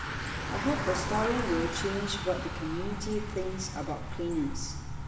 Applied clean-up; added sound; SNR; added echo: none; Bicycle; 2 dB; reverberation time 0.9 s.